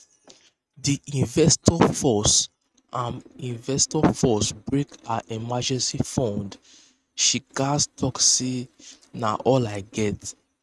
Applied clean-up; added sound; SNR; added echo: neural mask model RNNoise.